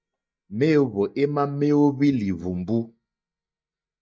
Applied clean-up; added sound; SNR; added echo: neural mask model DeepFilterNet 3.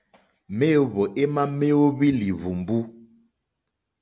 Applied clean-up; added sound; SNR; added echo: none; none; none; none.